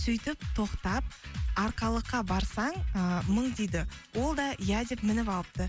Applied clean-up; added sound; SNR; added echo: none; none; none; none.